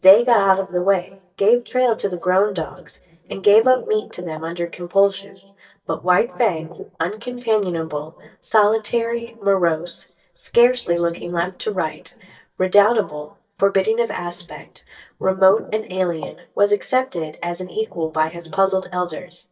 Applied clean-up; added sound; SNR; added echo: neural mask model DeepFilterNet 3.